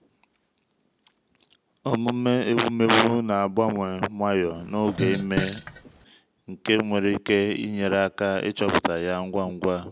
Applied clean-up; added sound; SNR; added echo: none; Fart; 5 dB; none.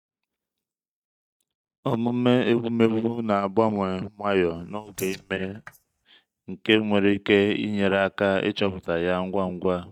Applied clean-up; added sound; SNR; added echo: neural mask model DeepFilterNet 3.